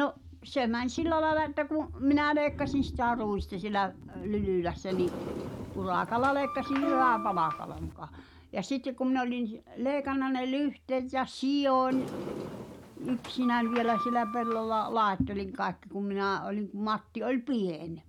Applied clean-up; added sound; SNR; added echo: none; Plucked string instrument + Sliding door; 7 dB; none.